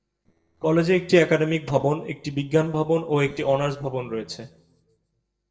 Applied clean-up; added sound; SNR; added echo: neural separator model SepFormer DNS4.